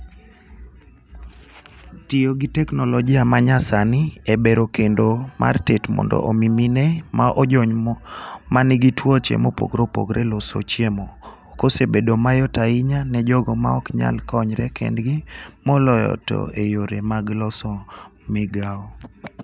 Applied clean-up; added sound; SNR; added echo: none; none; none; none.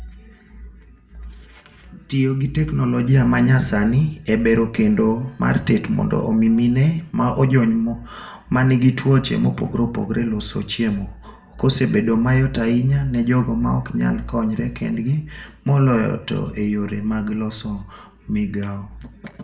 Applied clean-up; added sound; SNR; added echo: none; none; none; reverberation time 0.4 s.